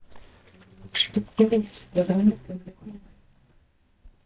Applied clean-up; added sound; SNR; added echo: neural mask model DeepFilterNet 3.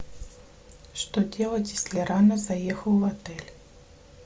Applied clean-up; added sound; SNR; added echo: none; none; none; none.